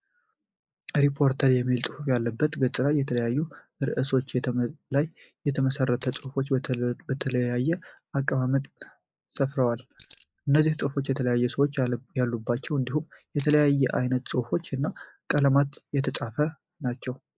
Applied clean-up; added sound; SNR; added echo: neural mask model Resemble Enhance denoiser.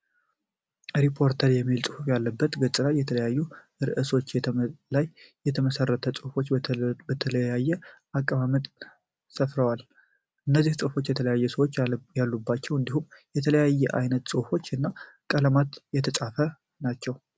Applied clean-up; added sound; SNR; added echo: none; none; none; none.